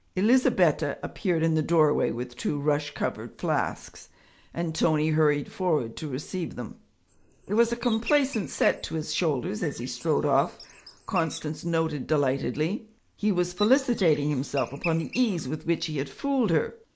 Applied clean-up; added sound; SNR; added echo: neural mask model Resemble Enhance denoiser.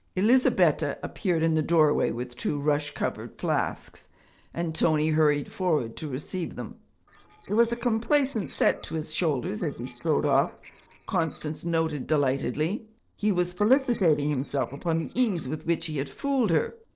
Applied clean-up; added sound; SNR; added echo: neural separator model SepFormer DNS4.